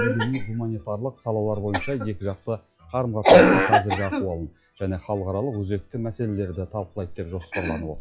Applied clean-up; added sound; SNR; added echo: classical method log-MMSE.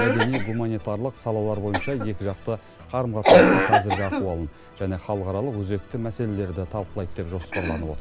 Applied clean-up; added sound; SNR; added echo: none; Cough; -2 dB; none.